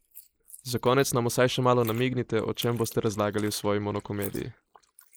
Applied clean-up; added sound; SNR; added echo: neural mask model Resemble Enhance denoiser.